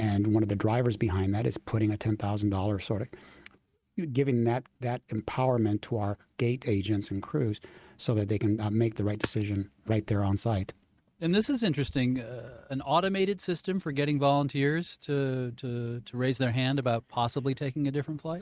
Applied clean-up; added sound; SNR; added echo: neural mask model RNNoise.